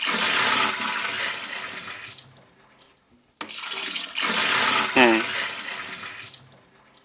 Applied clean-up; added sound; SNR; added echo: none; Liquid; -4 dB; none.